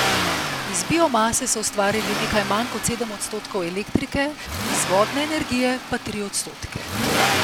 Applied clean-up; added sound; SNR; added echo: none; Accelerating, revving, vroom; 3 dB; none.